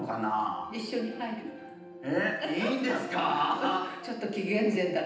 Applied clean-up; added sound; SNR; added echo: none; none; none; reverberation time 0.9 s.